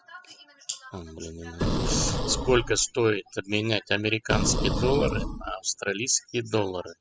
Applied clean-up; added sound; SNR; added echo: classical method spectral subtraction.